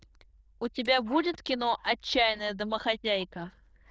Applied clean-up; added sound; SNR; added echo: neural diffusion model UNIVERSE++.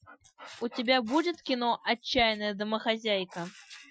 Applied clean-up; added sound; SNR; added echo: classical method Wiener filter.